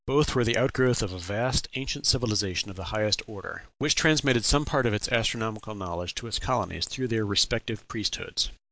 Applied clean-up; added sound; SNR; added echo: none; none; none; none.